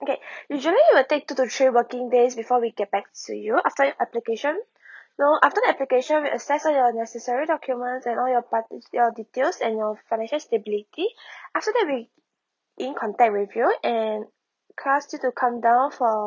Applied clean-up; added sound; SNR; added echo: none; none; none; none.